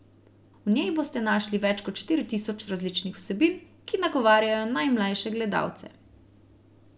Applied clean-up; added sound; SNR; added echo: none; none; none; none.